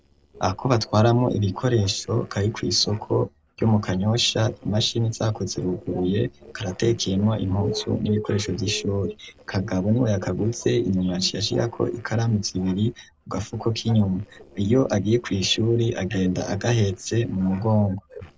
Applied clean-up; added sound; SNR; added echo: neural separator model SepFormer DNS4.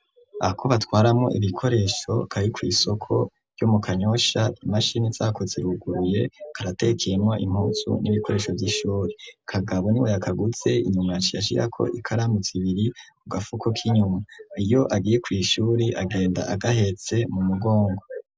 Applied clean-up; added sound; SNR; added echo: none; none; none; none.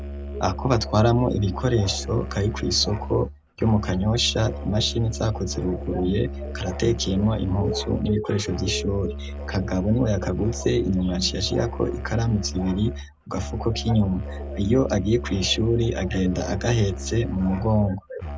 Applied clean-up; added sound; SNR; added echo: none; Musical instrument; 9 dB; none.